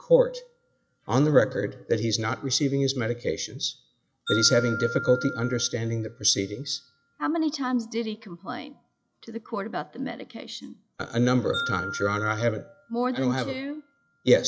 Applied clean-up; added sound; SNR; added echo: classical method log-MMSE.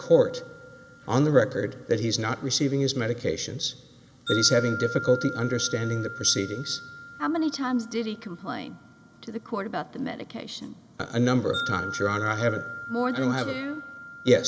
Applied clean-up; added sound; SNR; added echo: none; Wind chime; 12 dB; none.